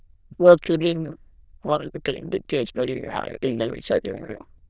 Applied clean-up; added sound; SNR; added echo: neural diffusion model UNIVERSE++.